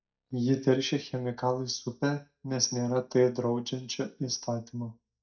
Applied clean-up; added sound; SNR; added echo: neural mask model DeepFilterNet 3.